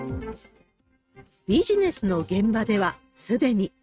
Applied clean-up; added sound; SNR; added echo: neural mask model RNNoise.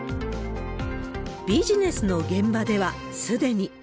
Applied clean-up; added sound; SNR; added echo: none; none; none; none.